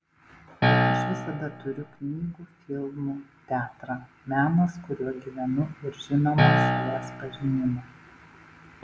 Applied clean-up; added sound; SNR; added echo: none; Piano; -4 dB; none.